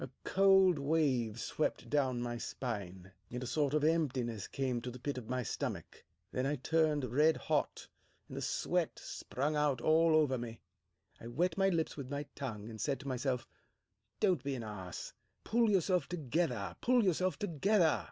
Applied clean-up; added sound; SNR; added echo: none; none; none; none.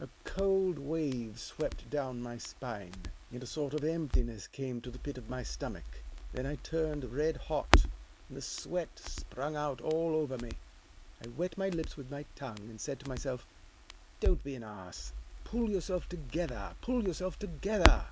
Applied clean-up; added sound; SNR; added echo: none; Crackle; 0 dB; none.